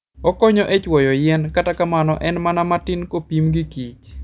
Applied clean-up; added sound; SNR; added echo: none; none; none; none.